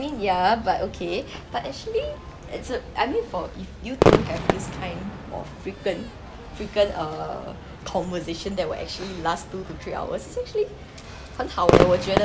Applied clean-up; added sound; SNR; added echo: none; Crowd / Fireworks; 1 dB; none.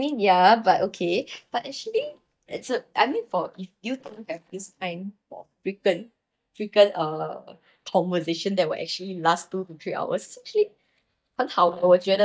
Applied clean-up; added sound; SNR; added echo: neural mask model DeepFilterNet 3.